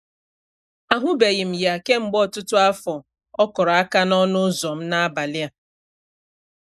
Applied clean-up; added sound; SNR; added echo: neural mask model Resemble Enhance denoiser.